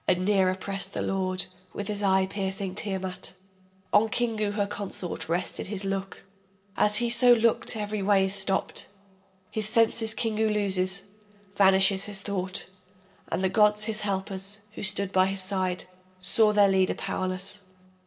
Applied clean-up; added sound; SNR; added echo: none; none; none; reverberation time 1.0 s.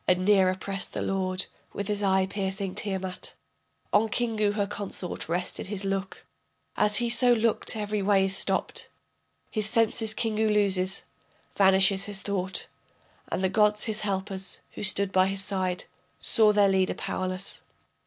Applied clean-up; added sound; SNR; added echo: none; none; none; none.